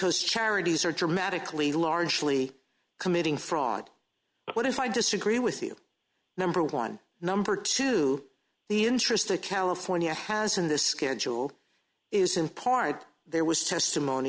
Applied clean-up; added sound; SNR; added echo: none; none; none; none.